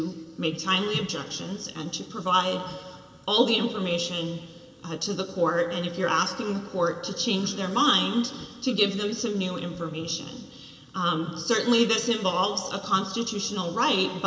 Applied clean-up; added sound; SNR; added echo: none; none; none; reverberation time 2.8 s.